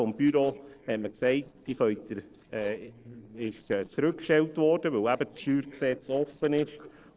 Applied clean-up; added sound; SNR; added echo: neural separator model SepFormer DNS4.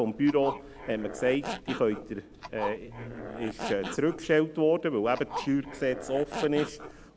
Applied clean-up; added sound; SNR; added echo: none; Zipper (clothing); 10 dB; none.